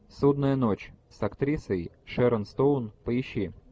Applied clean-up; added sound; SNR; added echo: none; none; none; none.